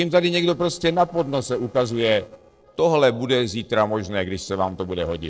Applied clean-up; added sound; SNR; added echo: neural separator model SepFormer DNS4.